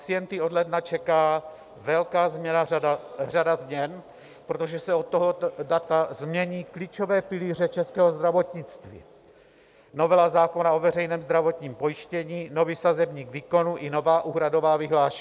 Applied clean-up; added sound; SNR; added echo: none; none; none; none.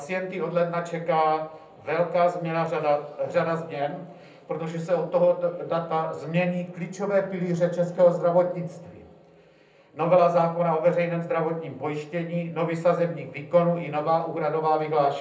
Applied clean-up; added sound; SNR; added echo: none; none; none; reverberation time 0.6 s.